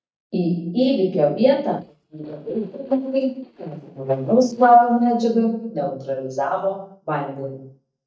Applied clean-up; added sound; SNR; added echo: neural mask model DeepFilterNet 3.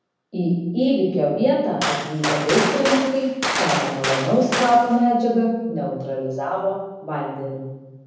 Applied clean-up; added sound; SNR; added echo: none; Gunshot, gunfire; 4 dB; reverberation time 1.1 s.